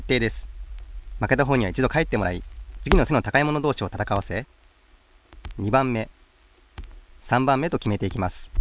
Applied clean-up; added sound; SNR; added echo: none; Crackle; 8 dB; none.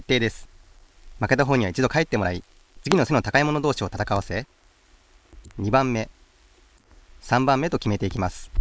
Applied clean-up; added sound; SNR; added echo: neural mask model Resemble Enhance denoiser.